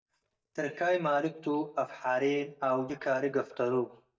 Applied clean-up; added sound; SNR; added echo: neural mask model DeepFilterNet 3.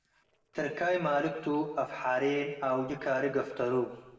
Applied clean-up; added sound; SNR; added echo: neural separator model SepFormer DNS4.